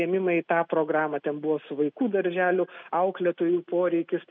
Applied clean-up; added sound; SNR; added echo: none; none; none; none.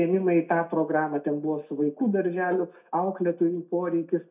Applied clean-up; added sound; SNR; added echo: neural mask model DeepFilterNet 3.